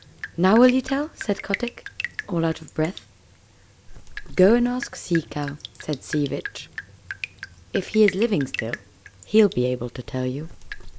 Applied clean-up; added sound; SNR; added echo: none; Drip; 13 dB; none.